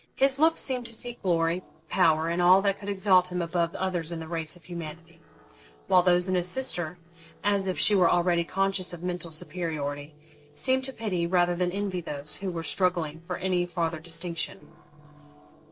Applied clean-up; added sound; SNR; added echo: neural separator model SepFormer DNS4.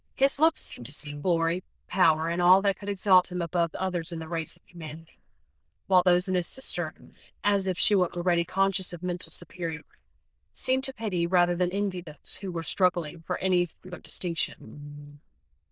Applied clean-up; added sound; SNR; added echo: neural diffusion model UNIVERSE++.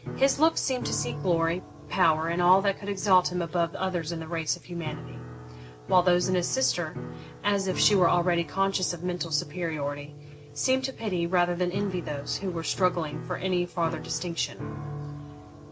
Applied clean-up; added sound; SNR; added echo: none; Piano; 12 dB; none.